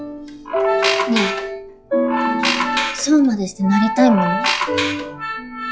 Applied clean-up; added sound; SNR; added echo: classical method log-MMSE.